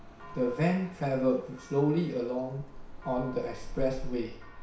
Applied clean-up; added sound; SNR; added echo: none; Church bell; 10 dB; reverberation time 0.6 s.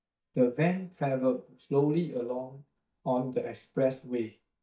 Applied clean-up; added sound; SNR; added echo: neural mask model DeepFilterNet 3.